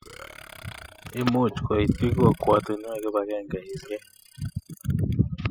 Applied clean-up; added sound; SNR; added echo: classical method spectral subtraction.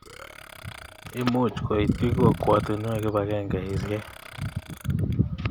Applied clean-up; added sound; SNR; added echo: none; Burping, eructation; 20 dB; none.